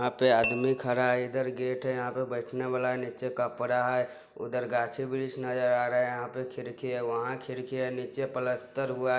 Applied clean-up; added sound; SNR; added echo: none; Tap / Glass; 9 dB; none.